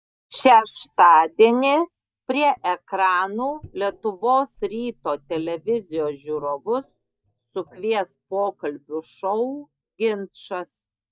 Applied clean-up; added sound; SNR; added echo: neural mask model DeepFilterNet 3.